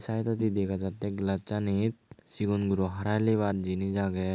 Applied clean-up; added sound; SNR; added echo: none; none; none; none.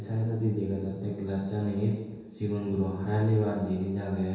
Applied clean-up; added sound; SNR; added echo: none; none; none; reverberation time 1.2 s.